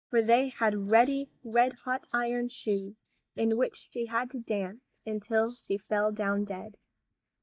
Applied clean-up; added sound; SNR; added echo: neural mask model DeepFilterNet 3.